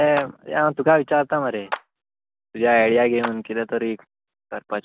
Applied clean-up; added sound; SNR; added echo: none; Clapping; 15 dB; none.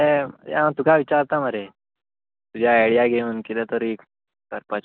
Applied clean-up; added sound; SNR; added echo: none; none; none; none.